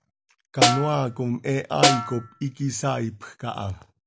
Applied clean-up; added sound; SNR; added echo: none; Snare drum; -3 dB; none.